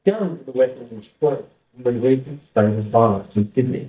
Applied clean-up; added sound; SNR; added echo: neural mask model DeepFilterNet 3.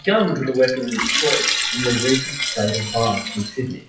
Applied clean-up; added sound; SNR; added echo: classical method WPE with log-MMSE.